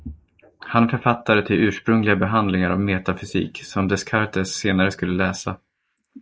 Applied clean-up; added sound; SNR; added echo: neural mask model Resemble Enhance denoiser.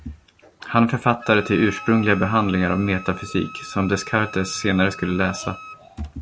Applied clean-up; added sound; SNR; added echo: none; Wind instrument, woodwind instrument; 17 dB; none.